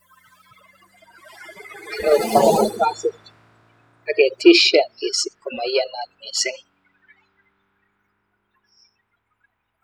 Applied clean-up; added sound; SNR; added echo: classical method spectral subtraction.